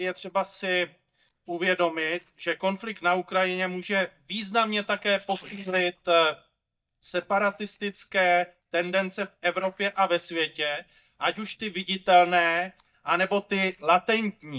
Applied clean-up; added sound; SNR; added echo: neural mask model DeepFilterNet 3.